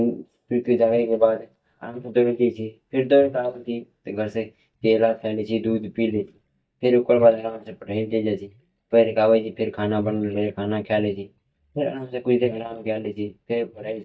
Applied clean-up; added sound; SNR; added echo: neural mask model DeepFilterNet 3.